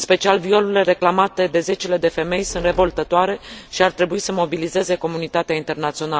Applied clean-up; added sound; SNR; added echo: none; Squeak; 20 dB; none.